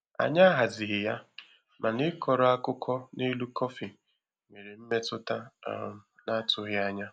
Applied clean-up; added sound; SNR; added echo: none; none; none; none.